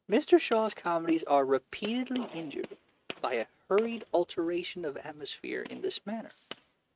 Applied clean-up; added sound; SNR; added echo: neural mask model RNNoise.